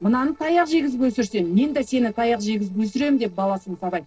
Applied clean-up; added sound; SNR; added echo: neural separator model SepFormer DNS4.